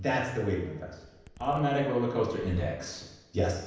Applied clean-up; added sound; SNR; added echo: none; Zipper (clothing); 19 dB; reverberation time 0.9 s.